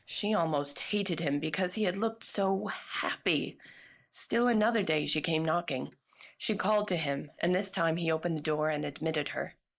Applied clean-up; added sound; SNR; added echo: neural mask model Resemble Enhance denoiser.